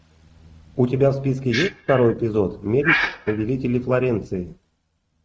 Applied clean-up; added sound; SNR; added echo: neural mask model RNNoise.